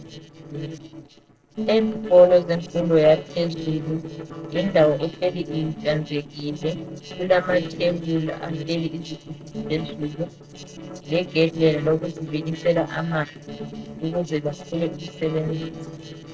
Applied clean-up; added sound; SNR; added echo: neural separator model SepFormer DNS4.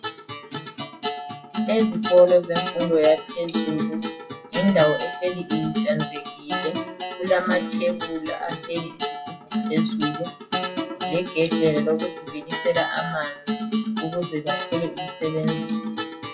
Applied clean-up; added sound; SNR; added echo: classical method WPE with log-MMSE.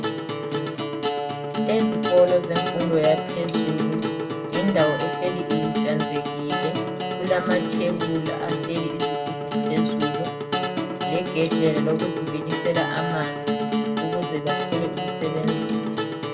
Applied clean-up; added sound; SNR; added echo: none; Acoustic guitar; -2 dB; reverberation time 0.5 s.